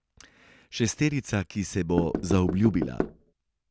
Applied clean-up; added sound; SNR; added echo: none; Knock / Wood; 4 dB; none.